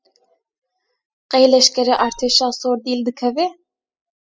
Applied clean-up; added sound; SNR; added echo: classical method spectral subtraction.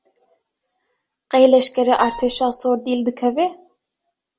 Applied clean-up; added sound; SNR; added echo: none; Wind instrument, woodwind instrument; 10 dB; none.